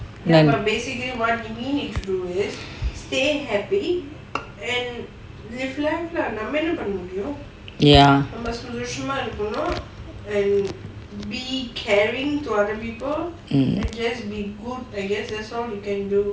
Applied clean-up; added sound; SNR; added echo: none; Bowed string instrument; 16 dB; none.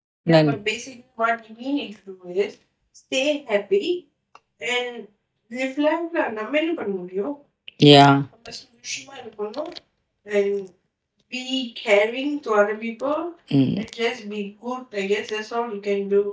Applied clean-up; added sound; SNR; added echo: neural mask model DeepFilterNet 3.